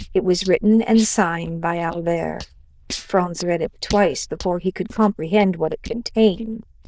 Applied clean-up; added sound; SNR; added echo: neural diffusion model UNIVERSE++.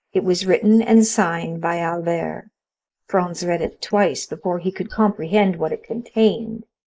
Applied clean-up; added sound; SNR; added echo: neural mask model Resemble Enhance denoiser.